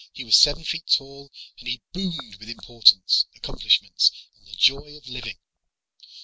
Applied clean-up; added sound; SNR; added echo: none; none; none; none.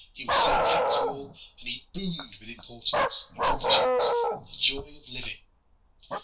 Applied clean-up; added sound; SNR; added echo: none; Bark; 1 dB; reverberation time 0.2 s.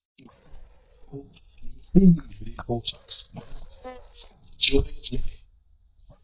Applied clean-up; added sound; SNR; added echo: neural mask model DeepFilterNet 3.